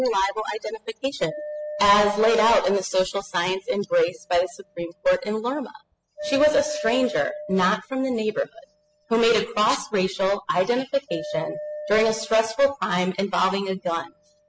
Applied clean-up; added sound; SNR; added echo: classical method spectral subtraction.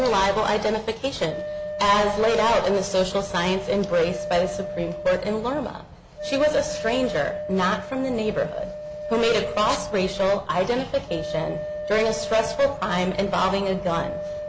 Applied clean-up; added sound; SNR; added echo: none; Wind instrument, woodwind instrument; 9 dB; none.